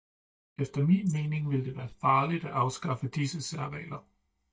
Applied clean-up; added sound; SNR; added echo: neural mask model DeepFilterNet 3.